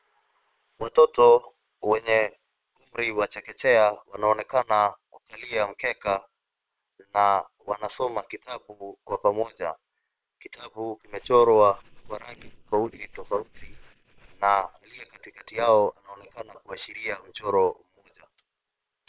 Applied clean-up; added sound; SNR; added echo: neural separator model SepFormer WHAM!.